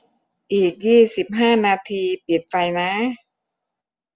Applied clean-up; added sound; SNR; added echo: none; none; none; none.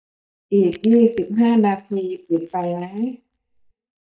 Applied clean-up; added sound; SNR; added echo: neural mask model DeepFilterNet 3.